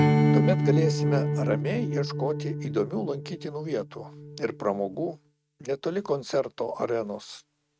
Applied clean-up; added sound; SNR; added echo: neural mask model RNNoise.